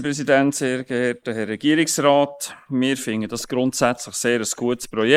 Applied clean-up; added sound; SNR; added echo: neural mask model Resemble Enhance denoiser.